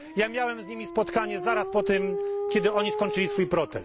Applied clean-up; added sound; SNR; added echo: none; Dog; 4 dB; none.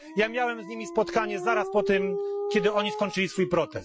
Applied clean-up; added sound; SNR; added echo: classical method Wiener filter.